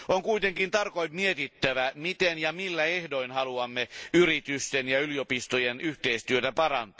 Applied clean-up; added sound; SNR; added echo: none; none; none; none.